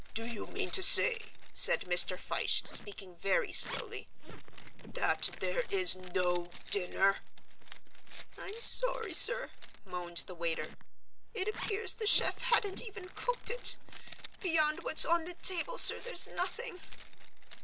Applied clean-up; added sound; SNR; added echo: none; Zipper (clothing); 19 dB; none.